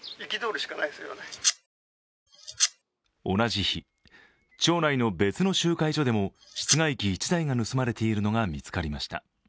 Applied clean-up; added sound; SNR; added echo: none; Domestic sounds, home sounds; 1 dB; none.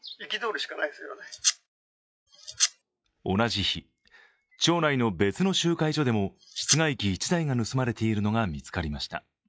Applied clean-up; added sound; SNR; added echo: classical method log-MMSE.